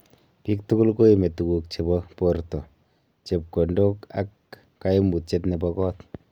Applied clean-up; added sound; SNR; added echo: none; none; none; none.